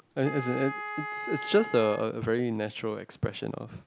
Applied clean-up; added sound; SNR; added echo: none; Wind instrument, woodwind instrument; 8 dB; none.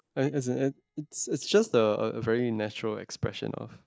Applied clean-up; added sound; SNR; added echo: neural mask model DeepFilterNet 3.